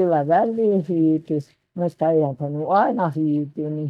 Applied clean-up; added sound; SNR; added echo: neural mask model DeepFilterNet 3.